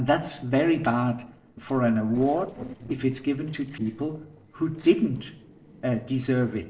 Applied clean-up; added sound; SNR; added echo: neural separator model SepFormer DNS4.